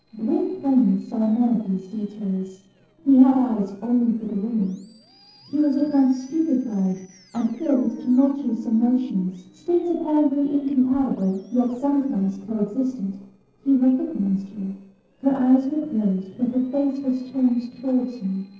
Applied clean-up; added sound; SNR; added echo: neural separator model SepFormer DNS4.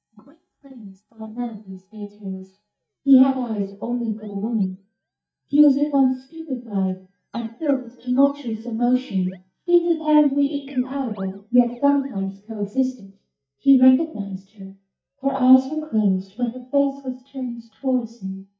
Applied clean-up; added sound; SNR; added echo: neural mask model DeepFilterNet 3.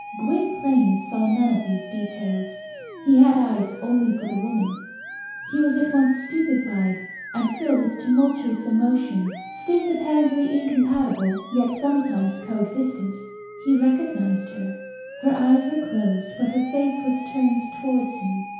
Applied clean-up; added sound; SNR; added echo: none; Musical instrument; 14 dB; reverberation time 0.8 s.